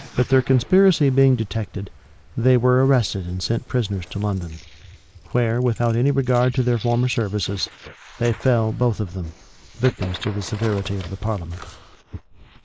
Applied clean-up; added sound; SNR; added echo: neural mask model Resemble Enhance denoiser.